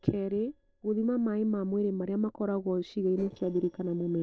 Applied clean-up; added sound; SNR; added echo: neural separator model SepFormer DNS4.